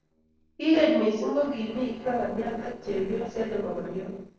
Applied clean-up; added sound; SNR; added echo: neural separator model SepFormer DNS4.